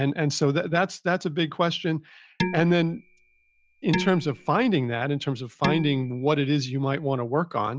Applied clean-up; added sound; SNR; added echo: none; Dishes, pots, and pans; 9 dB; none.